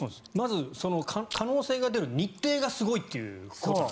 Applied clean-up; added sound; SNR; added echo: none; Chewing, mastication; 19 dB; none.